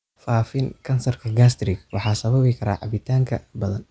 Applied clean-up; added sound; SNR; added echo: none; none; none; none.